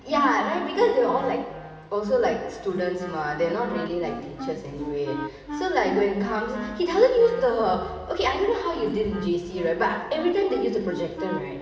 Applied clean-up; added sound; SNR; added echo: none; Wind instrument, woodwind instrument; 13 dB; reverberation time 1.2 s.